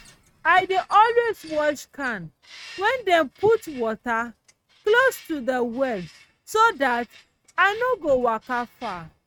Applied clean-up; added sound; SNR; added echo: neural mask model RNNoise.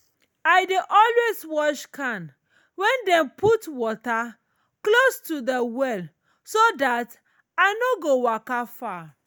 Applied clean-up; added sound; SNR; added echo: none; none; none; none.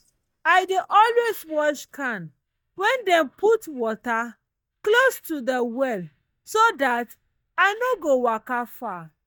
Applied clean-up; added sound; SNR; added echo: neural mask model DeepFilterNet 3.